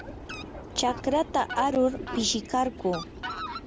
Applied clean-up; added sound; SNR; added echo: none; Fowl; 9 dB; none.